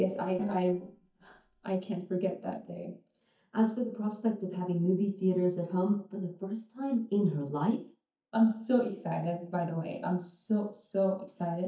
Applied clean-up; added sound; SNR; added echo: neural mask model DeepFilterNet 3.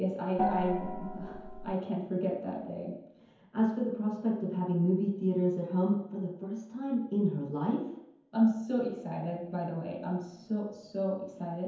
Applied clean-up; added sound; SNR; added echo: none; Gong; 2 dB; reverberation time 0.9 s.